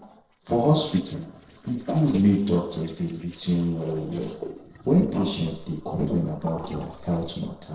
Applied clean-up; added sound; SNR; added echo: neural separator model SepFormer DNS4.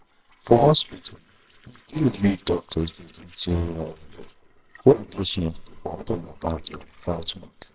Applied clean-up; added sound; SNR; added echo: neural separator model SepFormer WHAMR!.